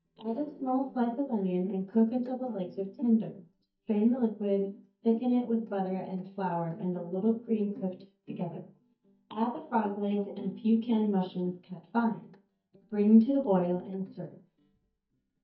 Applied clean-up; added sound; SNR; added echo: neural mask model DeepFilterNet 3.